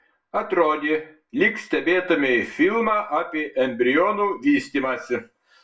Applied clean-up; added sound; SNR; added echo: none; none; none; reverberation time 0.2 s.